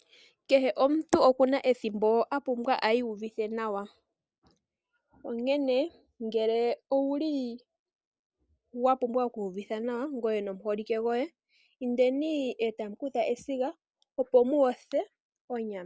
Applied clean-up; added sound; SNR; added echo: none; none; none; none.